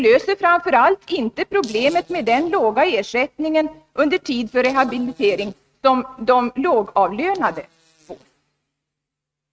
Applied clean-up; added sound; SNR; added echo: neural mask model RNNoise.